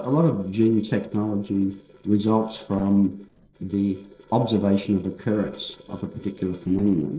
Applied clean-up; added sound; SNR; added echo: neural separator model SepFormer DNS4.